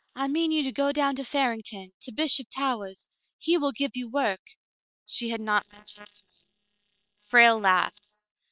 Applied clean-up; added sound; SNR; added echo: neural separator model SepFormer WHAM!.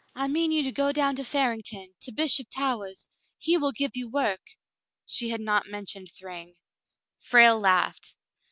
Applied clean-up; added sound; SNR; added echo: none; none; none; none.